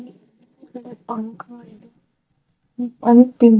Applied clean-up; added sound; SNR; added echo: neural mask model DeepFilterNet 3.